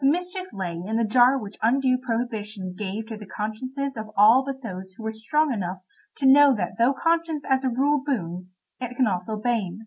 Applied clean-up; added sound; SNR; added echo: none; none; none; none.